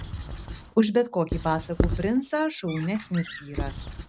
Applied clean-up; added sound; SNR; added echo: none; Squeak / Writing; 7 dB; none.